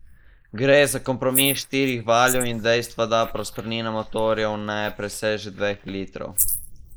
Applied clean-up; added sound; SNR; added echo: neural mask model Resemble Enhance denoiser.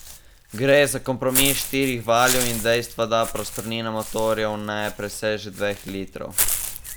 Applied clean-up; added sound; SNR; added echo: none; Walk, footsteps / Bird; 6 dB; none.